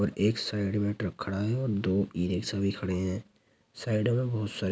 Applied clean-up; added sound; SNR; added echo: none; none; none; none.